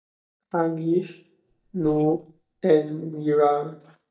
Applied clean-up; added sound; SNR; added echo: neural mask model DeepFilterNet 3.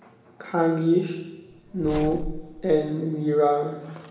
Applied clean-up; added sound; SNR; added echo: none; Zipper (clothing); 9 dB; reverberation time 1.2 s.